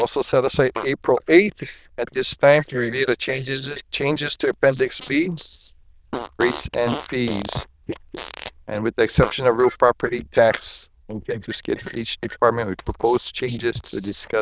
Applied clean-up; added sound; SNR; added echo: neural diffusion model UNIVERSE++.